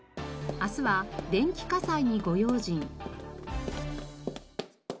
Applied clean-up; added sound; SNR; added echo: none; Run; 12 dB; none.